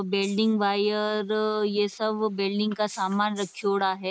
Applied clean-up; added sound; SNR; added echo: neural mask model Resemble Enhance denoiser.